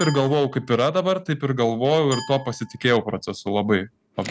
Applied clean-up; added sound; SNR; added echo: none; Glass; 19 dB; none.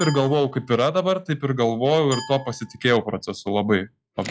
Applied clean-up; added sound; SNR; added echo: classical method log-MMSE.